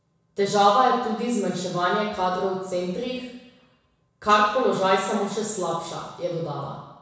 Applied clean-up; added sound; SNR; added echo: none; none; none; reverberation time 1.0 s.